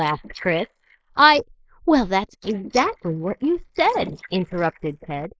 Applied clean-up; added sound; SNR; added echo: neural mask model Resemble Enhance denoiser.